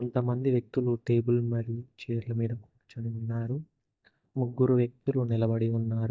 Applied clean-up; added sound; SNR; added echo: neural mask model DeepFilterNet 3.